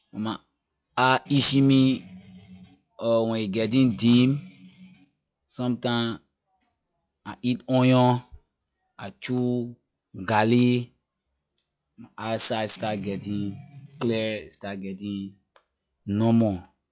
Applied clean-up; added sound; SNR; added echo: classical method log-MMSE.